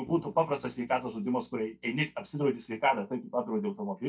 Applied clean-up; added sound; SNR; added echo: neural mask model DeepFilterNet 3.